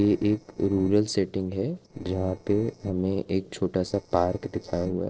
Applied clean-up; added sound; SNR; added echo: neural separator model SepFormer DNS4.